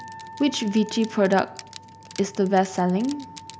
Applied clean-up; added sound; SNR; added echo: none; Crushing + Wind instrument, woodwind instrument; 17 dB; none.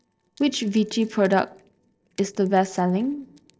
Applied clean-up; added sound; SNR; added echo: neural separator model SepFormer DNS4.